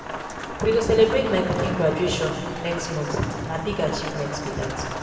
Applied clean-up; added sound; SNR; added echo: none; Rain; 8 dB; reverberation time 2.2 s.